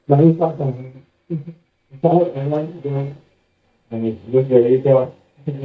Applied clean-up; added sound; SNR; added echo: neural mask model DeepFilterNet 3.